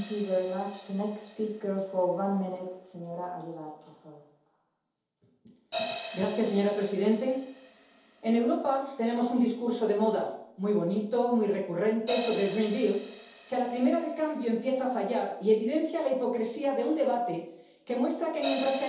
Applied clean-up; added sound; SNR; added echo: none; Crash cymbal; 15 dB; reverberation time 0.8 s.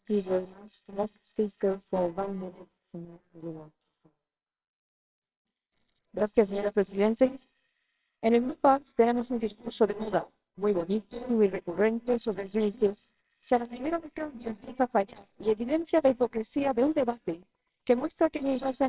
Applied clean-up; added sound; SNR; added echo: neural separator model SepFormer WHAMR!.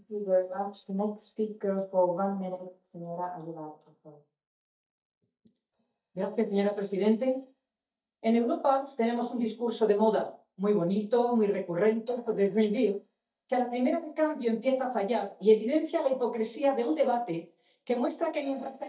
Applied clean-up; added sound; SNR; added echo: neural mask model DeepFilterNet 3.